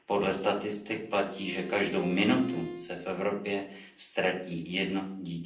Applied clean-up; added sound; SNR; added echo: none; Bowed string instrument; 13 dB; reverberation time 0.6 s.